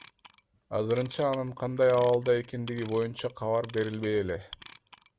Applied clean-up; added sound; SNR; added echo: none; Clock; 17 dB; none.